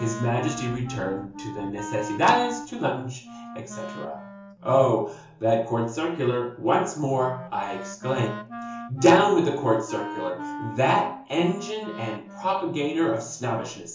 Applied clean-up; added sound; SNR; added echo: none; Wind instrument, woodwind instrument; 13 dB; reverberation time 0.8 s.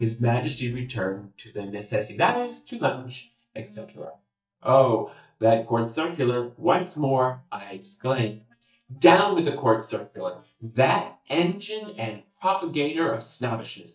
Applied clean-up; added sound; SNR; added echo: neural mask model DeepFilterNet 3.